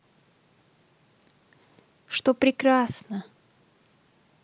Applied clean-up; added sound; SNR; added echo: none; none; none; none.